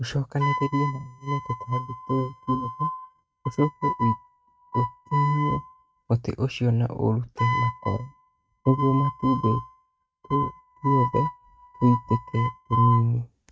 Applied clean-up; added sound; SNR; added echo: neural mask model RNNoise.